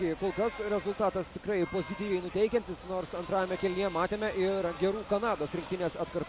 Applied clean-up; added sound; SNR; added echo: none; Ocean / Boat, Water vehicle + Wind instrument, woodwind instrument; 15 dB; none.